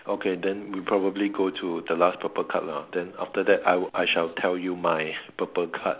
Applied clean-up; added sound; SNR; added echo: none; none; none; none.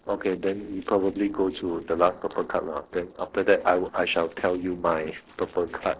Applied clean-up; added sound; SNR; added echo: neural separator model SepFormer DNS4.